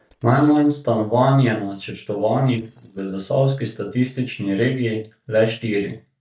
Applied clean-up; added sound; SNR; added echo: neural mask model DeepFilterNet 3.